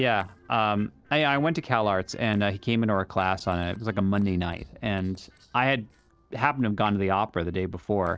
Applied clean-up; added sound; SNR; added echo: neural separator model SepFormer DNS4.